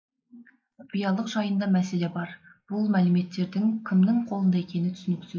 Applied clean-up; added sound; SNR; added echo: neural mask model Resemble Enhance denoiser.